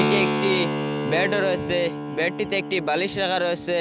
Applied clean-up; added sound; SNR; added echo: none; Keyboard (musical); 2 dB; none.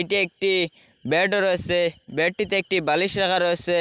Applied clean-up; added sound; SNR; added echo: none; none; none; none.